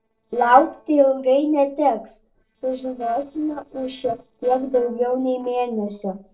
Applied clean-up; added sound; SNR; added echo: neural separator model SepFormer DNS4.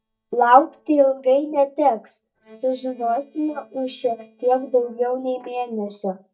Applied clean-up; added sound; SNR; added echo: neural mask model DeepFilterNet 3.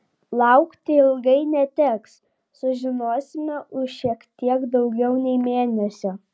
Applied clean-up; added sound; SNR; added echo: none; none; none; none.